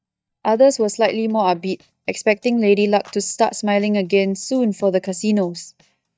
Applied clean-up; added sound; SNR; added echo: neural mask model DeepFilterNet 3.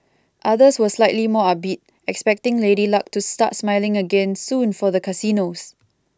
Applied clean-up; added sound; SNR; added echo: none; none; none; none.